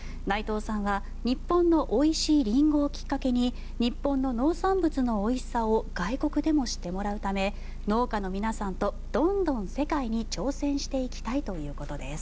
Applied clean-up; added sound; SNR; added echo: none; Motor vehicle (road) / Engine; 8 dB; none.